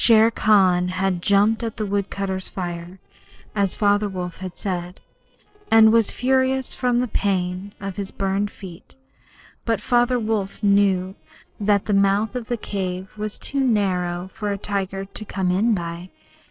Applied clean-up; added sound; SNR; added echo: neural separator model SepFormer DNS4.